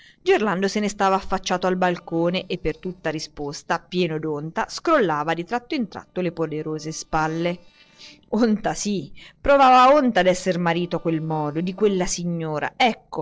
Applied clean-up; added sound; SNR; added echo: neural separator model SepFormer DNS4.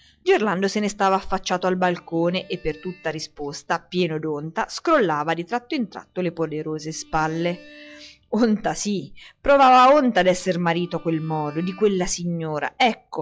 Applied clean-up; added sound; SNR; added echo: classical method log-MMSE.